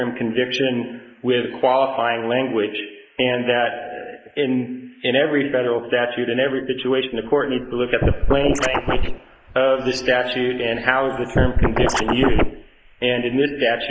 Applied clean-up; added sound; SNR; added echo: neural mask model Resemble Enhance denoiser.